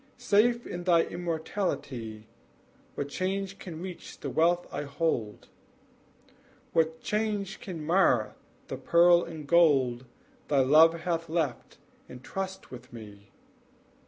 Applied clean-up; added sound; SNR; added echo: none; none; none; none.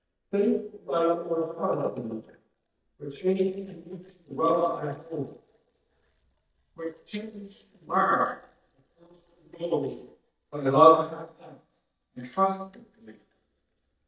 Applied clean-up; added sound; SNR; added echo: neural mask model DeepFilterNet 3.